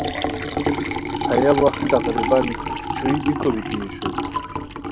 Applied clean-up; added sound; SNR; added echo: none; Liquid; 1 dB; none.